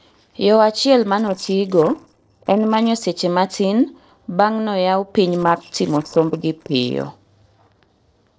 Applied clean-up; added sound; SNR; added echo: neural separator model SepFormer DNS4.